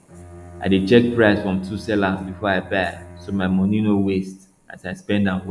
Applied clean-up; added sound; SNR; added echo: none; Bowed string instrument; 20 dB; none.